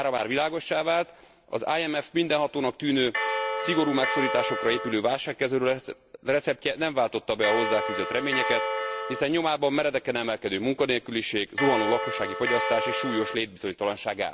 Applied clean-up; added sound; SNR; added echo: none; Bell; 2 dB; none.